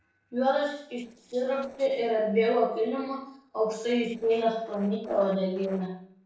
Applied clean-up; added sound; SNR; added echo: neural separator model SepFormer DNS4.